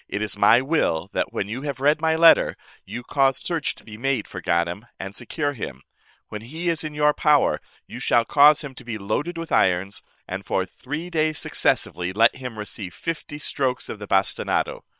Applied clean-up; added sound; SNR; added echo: neural separator model SepFormer WHAM!.